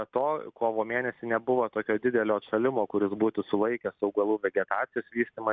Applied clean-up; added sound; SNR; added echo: none; none; none; none.